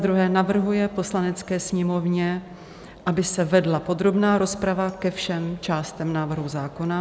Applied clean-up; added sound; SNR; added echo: none; none; none; none.